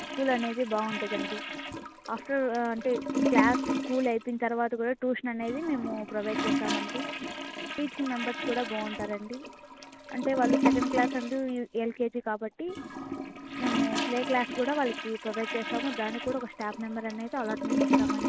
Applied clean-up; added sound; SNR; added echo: none; Toilet flush / Gurgling; 1 dB; none.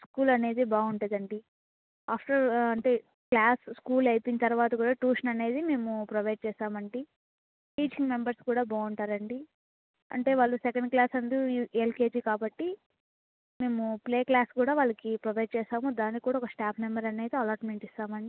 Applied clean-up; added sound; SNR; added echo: none; none; none; none.